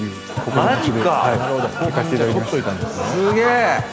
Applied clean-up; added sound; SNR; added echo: none; none; none; none.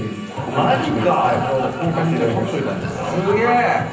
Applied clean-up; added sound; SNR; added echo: none; Burping, eructation; 19 dB; reverberation time 0.6 s.